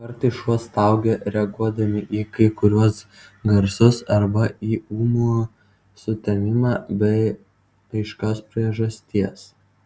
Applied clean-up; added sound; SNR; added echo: none; none; none; none.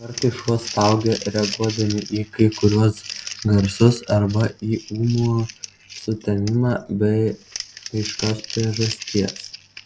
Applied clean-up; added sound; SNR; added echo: none; Crumpling, crinkling; 13 dB; none.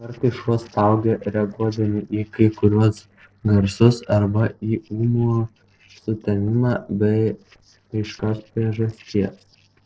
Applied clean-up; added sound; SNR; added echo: neural separator model SepFormer DNS4.